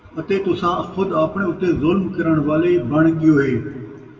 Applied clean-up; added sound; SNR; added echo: none; none; none; reverberation time 1.2 s.